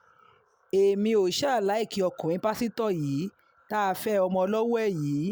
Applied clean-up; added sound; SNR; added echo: none; none; none; none.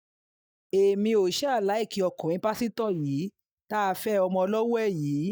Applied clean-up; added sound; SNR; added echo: neural mask model DeepFilterNet 3.